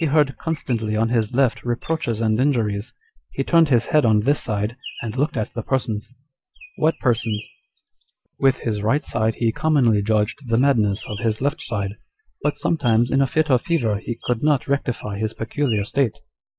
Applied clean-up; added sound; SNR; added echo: neural mask model Resemble Enhance denoiser.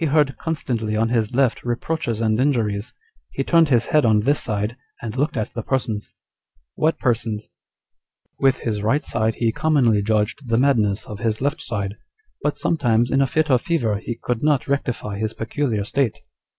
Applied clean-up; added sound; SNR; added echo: none; none; none; none.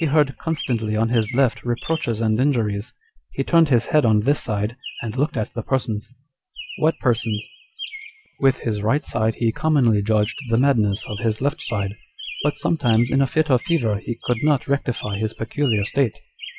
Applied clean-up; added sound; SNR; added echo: none; Chirp, tweet; 17 dB; none.